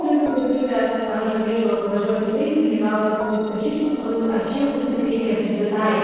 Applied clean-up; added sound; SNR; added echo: neural separator model SepFormer DNS4.